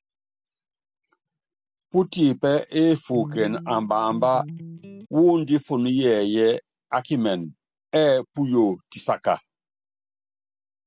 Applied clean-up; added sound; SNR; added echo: none; Electric guitar; 12 dB; none.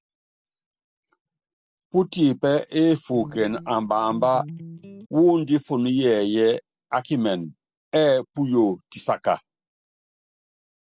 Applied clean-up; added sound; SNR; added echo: neural separator model SepFormer DNS4.